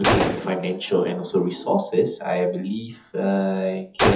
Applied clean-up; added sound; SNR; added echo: classical method WPE with log-MMSE.